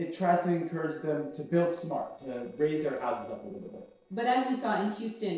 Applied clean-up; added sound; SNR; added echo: neural separator model SepFormer DNS4.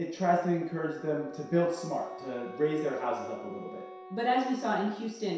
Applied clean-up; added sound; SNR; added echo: none; Wind instrument, woodwind instrument; 16 dB; reverberation time 0.7 s.